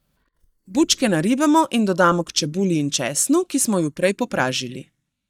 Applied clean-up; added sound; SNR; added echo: neural mask model DeepFilterNet 3.